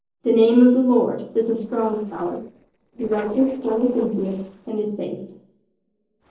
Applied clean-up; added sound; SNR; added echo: neural separator model SepFormer DNS4.